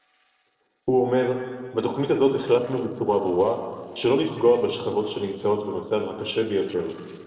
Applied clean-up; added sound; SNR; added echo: neural separator model SepFormer DNS4.